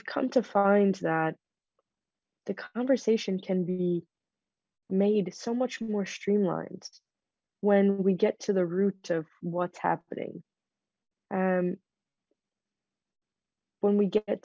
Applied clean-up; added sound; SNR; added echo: none; none; none; none.